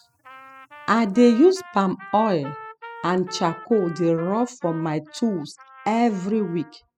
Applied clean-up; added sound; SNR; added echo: classical method spectral subtraction.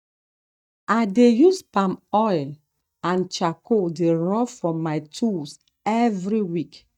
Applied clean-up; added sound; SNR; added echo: neural mask model DeepFilterNet 3.